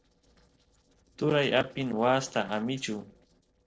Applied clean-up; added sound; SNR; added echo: neural separator model SepFormer DNS4.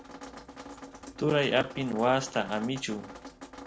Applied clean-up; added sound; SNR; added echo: none; Drip; 14 dB; none.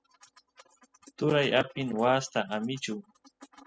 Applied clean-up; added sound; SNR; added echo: classical method spectral subtraction.